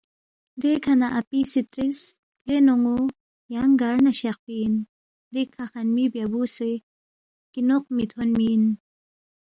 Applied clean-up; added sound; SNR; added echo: none; none; none; none.